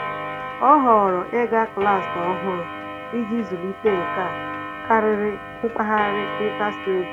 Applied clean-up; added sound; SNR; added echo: none; Clock; 8 dB; none.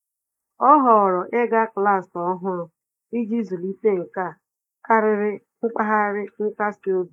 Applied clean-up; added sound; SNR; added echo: neural mask model Resemble Enhance denoiser.